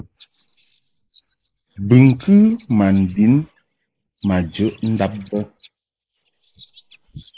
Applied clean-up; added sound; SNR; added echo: neural mask model Resemble Enhance denoiser.